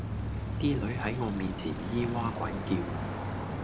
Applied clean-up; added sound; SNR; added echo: none; Bicycle; 0 dB; none.